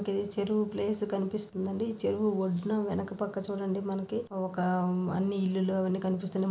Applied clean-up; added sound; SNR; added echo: none; none; none; none.